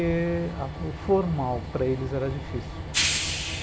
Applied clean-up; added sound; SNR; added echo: none; Train; 3 dB; none.